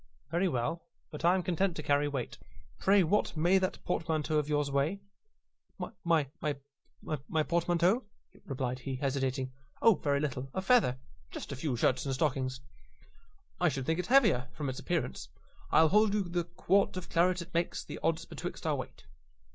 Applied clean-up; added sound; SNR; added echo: none; none; none; none.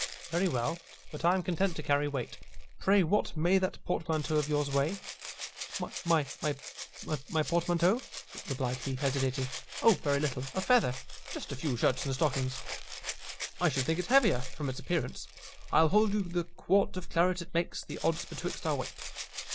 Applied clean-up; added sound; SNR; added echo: none; Rattle (instrument); 13 dB; none.